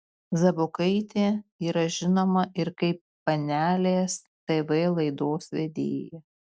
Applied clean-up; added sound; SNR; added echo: none; none; none; none.